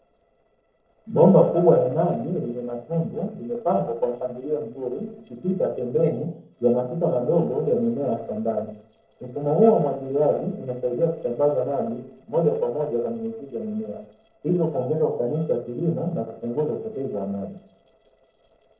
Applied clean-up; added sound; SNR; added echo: neural separator model SepFormer DNS4.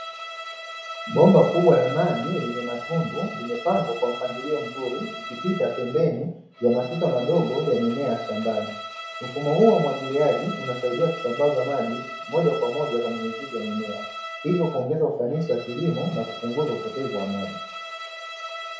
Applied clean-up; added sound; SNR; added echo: none; Bowed string instrument; 12 dB; reverberation time 0.6 s.